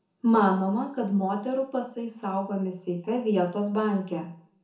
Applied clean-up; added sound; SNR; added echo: none; none; none; reverberation time 0.6 s.